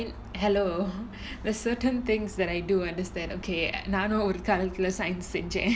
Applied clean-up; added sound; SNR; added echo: none; none; none; none.